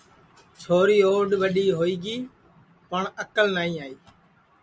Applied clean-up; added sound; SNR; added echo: none; none; none; none.